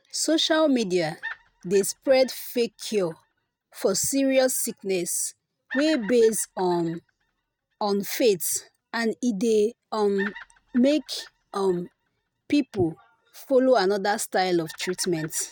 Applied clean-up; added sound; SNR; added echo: neural mask model RNNoise.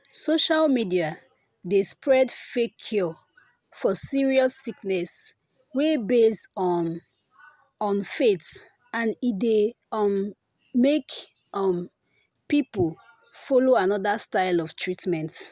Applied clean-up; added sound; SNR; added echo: none; none; none; none.